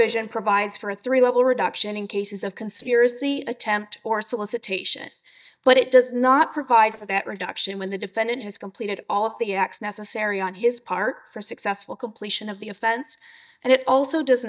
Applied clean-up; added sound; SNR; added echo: neural mask model DeepFilterNet 3.